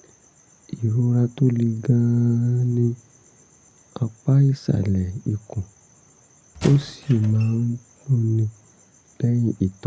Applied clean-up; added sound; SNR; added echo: none; Squeak / Wood; 14 dB; none.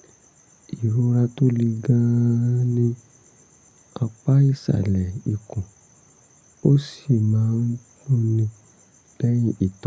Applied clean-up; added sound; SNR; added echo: none; none; none; none.